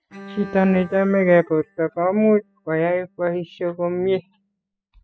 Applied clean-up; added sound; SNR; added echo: classical method spectral subtraction.